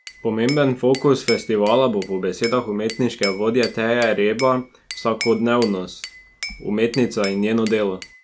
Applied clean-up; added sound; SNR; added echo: none; Glass / Bell; 14 dB; none.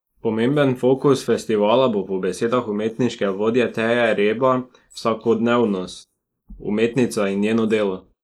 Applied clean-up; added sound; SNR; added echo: neural mask model Resemble Enhance denoiser.